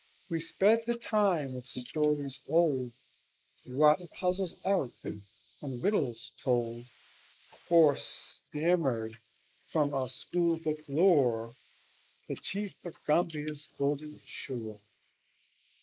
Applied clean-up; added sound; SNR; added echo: neural mask model Resemble Enhance denoiser.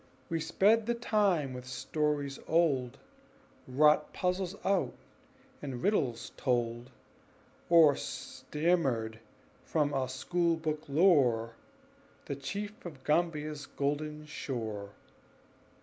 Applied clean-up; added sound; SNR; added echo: none; none; none; none.